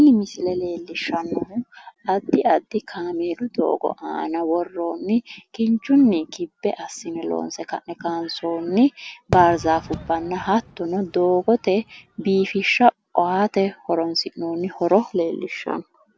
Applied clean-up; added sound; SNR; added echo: none; Fireworks; 13 dB; none.